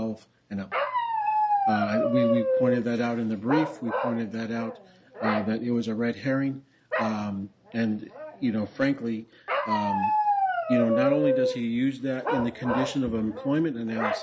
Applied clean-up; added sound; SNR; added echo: none; Bark; 1 dB; none.